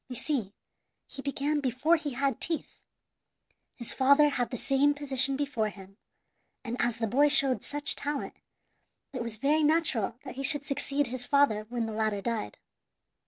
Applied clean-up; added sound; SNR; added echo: none; none; none; none.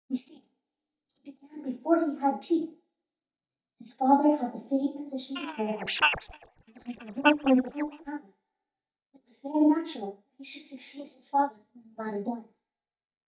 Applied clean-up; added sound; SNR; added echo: neural mask model DeepFilterNet 3.